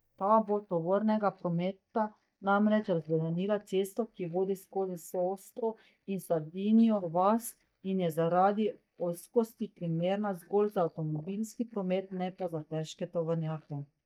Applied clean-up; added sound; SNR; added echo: neural mask model DeepFilterNet 3.